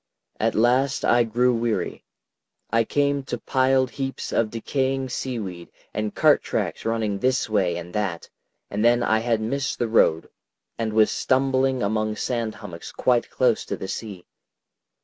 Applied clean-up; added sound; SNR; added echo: none; none; none; none.